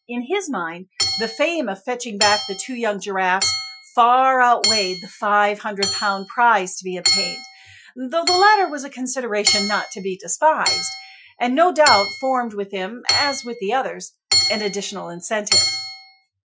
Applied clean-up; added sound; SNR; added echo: classical method Wiener filter.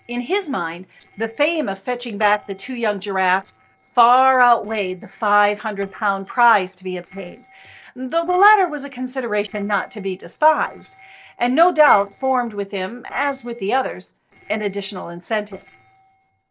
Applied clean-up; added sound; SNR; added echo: neural separator model SepFormer DNS4.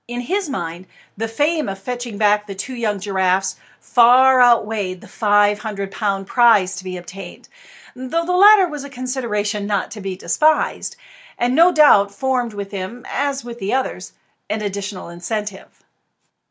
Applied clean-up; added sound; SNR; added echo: none; none; none; none.